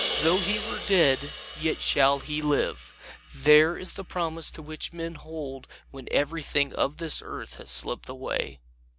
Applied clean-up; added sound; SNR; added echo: none; Crash cymbal; 11 dB; none.